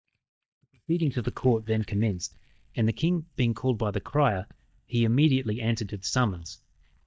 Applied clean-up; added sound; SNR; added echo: neural mask model DeepFilterNet 3.